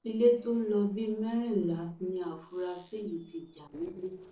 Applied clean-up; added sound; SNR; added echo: neural separator model SepFormer DNS4.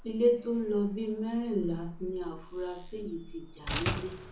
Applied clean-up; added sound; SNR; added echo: none; Slam; 9 dB; reverberation time 0.6 s.